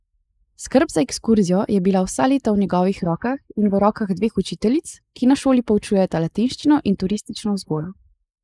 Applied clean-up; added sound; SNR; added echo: neural mask model Resemble Enhance denoiser.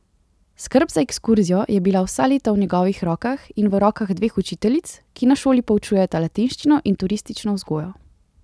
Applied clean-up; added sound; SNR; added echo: none; none; none; none.